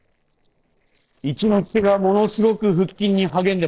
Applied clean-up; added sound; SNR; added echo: neural separator model SepFormer DNS4.